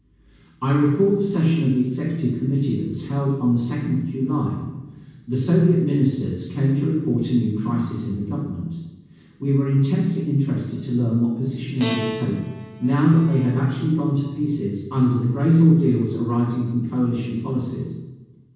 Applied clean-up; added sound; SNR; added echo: none; Bowed string instrument; 14 dB; reverberation time 1.2 s.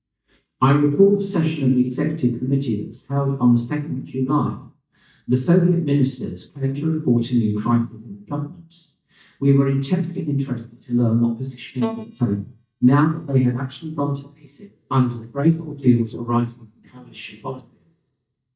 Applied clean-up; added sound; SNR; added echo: neural mask model DeepFilterNet 3.